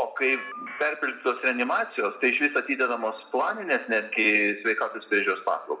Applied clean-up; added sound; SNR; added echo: none; Telephone; 11 dB; reverberation time 0.9 s.